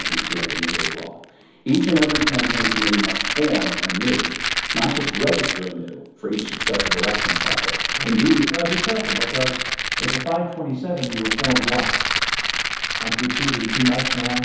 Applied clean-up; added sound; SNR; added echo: none; Rattle; 0 dB; reverberation time 2.2 s.